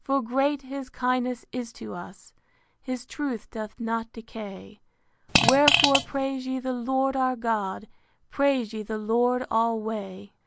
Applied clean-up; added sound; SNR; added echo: none; Fart; -5 dB; none.